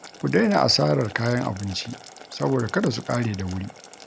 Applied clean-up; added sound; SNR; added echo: none; Boiling; 19 dB; none.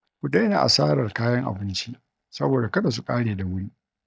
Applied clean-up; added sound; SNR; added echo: neural mask model DeepFilterNet 3.